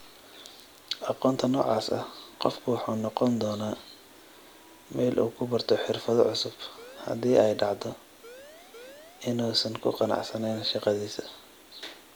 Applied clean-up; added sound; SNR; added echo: none; Siren; 20 dB; none.